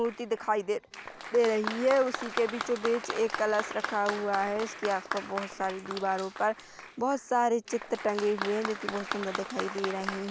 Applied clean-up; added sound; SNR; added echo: none; Applause; 8 dB; none.